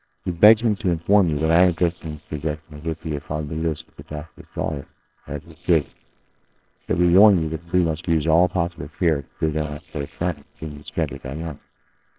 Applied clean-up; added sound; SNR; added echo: neural separator model SepFormer WHAMR!.